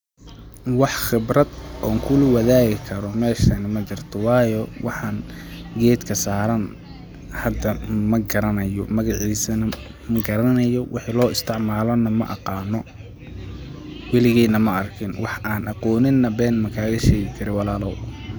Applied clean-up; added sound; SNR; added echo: none; none; none; none.